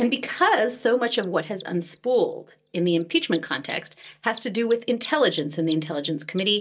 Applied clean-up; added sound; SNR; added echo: neural mask model DeepFilterNet 3.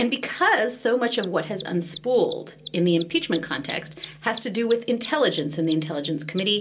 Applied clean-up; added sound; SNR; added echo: none; Mechanisms; 20 dB; reverberation time 0.2 s.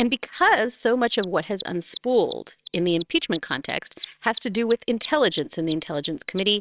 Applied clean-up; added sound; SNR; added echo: neural separator model SepFormer WHAMR!.